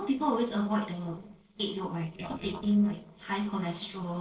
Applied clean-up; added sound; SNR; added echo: neural separator model SepFormer DNS4.